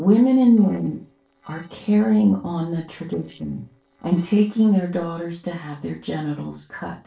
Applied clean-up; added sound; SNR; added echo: neural separator model SepFormer DNS4.